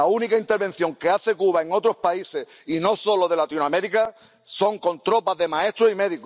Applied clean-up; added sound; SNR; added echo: none; none; none; none.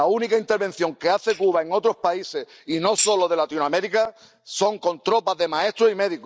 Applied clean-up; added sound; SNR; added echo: neural mask model DeepFilterNet 3.